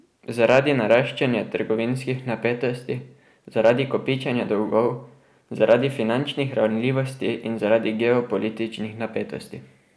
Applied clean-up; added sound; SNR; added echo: none; none; none; none.